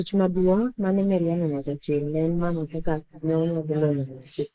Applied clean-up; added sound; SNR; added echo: neural mask model Resemble Enhance denoiser.